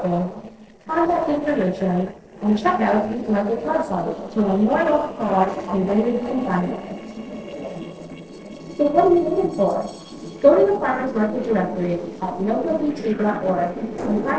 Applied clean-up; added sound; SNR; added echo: neural separator model SepFormer DNS4.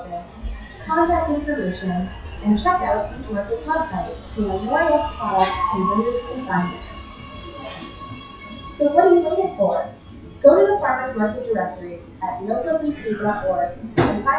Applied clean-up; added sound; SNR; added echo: classical method WPE with log-MMSE.